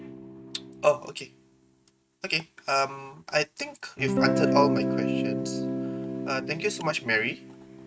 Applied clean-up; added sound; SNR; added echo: neural mask model RNNoise.